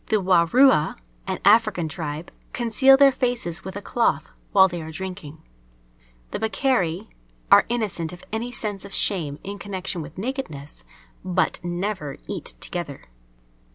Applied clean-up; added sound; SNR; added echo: none; none; none; none.